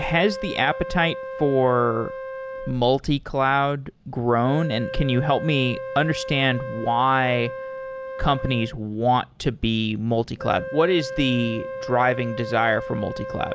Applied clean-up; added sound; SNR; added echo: none; Wind instrument, woodwind instrument; 10 dB; none.